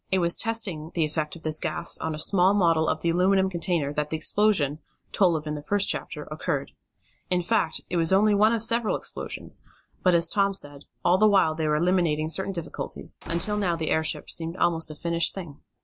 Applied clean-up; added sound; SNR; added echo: none; Slam / Wood; 18 dB; none.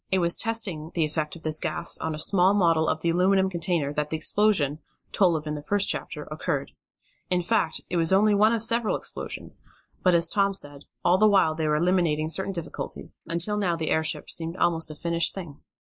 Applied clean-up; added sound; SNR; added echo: neural mask model Resemble Enhance denoiser.